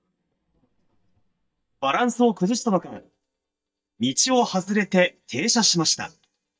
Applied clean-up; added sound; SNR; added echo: neural mask model DeepFilterNet 3.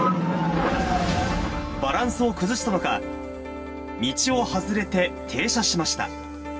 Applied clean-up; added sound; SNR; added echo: none; Keyboard (musical); 13 dB; reverberation time 2.2 s.